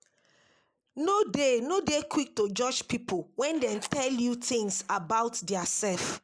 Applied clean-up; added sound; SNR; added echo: neural mask model Resemble Enhance denoiser.